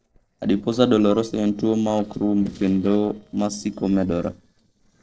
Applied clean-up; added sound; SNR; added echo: neural separator model SepFormer DNS4.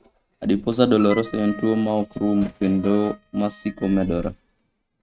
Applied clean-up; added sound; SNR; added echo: neural mask model RNNoise.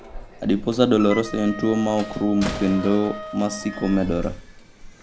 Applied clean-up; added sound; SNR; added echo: none; Slam + Wind instrument, woodwind instrument; 11 dB; none.